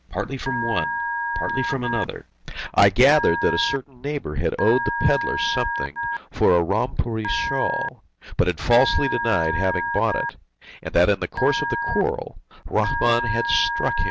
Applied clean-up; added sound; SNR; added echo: none; Telephone; 5 dB; none.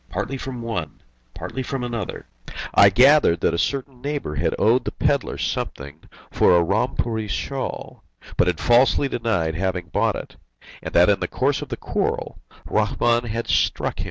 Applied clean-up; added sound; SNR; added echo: none; none; none; none.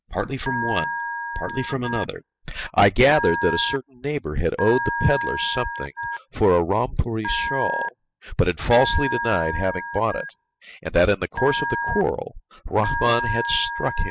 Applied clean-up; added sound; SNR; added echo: classical method spectral subtraction.